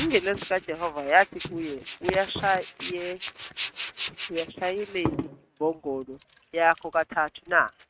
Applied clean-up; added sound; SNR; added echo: neural mask model RNNoise.